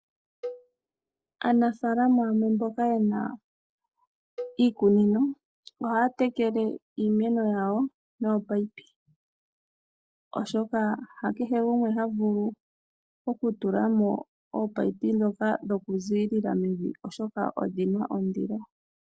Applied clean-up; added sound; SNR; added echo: neural separator model SepFormer DNS4.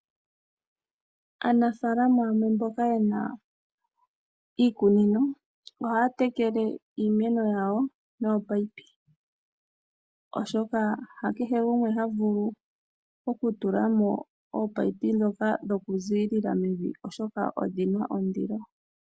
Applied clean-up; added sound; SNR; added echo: none; none; none; none.